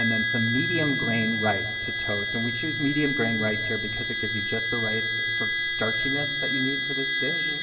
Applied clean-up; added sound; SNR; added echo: none; Harmonica; -4 dB; reverberation time 1.7 s.